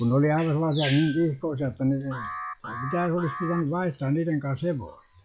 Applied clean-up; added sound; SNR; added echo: classical method log-MMSE.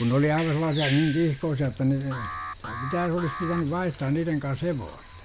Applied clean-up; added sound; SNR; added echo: none; Bird vocalization, bird call, bird song + Alarm; 12 dB; none.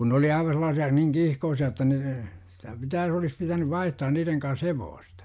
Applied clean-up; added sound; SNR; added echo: none; none; none; none.